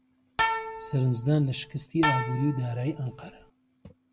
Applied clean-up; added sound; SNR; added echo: none; Bowed string instrument; 1 dB; none.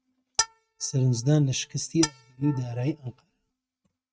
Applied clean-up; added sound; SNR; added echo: neural mask model RNNoise.